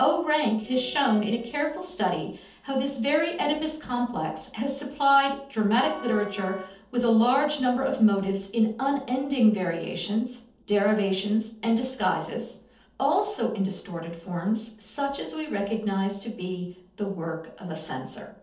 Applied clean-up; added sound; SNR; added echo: neural separator model SepFormer DNS4.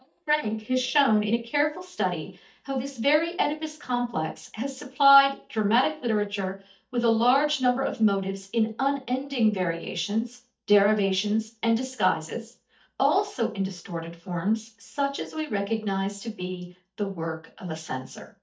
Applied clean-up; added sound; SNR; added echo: neural mask model DeepFilterNet 3.